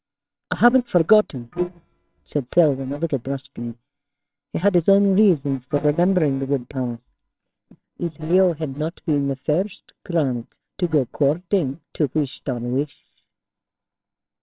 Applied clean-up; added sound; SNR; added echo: neural separator model SepFormer WHAMR!.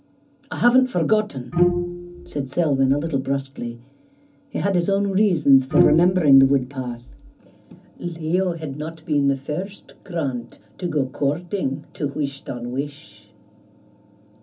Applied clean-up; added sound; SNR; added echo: none; Bowed string instrument; 3 dB; reverberation time 0.3 s.